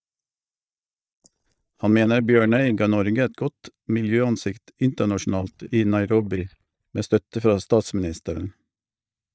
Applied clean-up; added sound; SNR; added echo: neural mask model DeepFilterNet 3.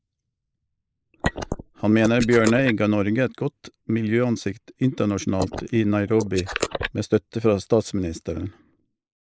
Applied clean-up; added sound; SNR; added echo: neural mask model Resemble Enhance denoiser.